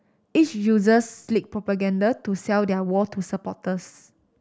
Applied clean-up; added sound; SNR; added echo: none; none; none; none.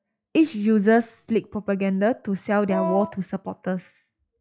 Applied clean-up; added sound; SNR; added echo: classical method log-MMSE.